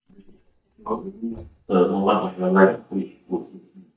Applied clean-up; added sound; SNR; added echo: neural mask model DeepFilterNet 3.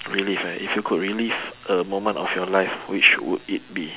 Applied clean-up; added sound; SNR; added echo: none; none; none; none.